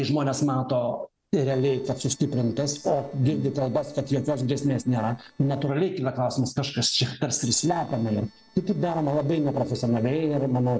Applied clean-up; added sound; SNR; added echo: neural separator model SepFormer DNS4.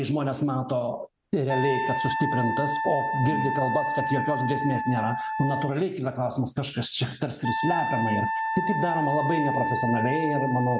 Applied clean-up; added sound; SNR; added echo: none; Wind instrument, woodwind instrument; 3 dB; none.